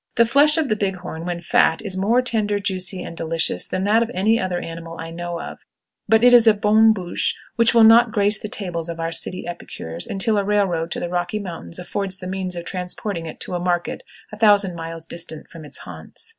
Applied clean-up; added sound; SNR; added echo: none; none; none; none.